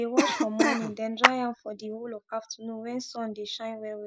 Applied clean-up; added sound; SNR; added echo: none; Clapping + Cough; -5 dB; none.